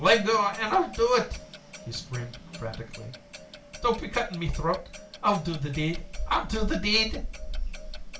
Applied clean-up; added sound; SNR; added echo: none; Clock; 18 dB; reverberation time 0.2 s.